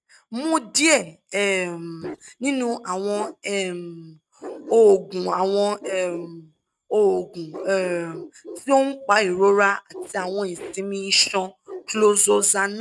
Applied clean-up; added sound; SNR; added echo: neural mask model RNNoise.